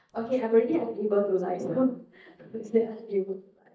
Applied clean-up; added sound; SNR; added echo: neural mask model DeepFilterNet 3.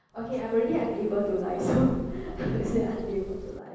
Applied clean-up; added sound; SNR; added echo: none; Bird; 14 dB; reverberation time 1.1 s.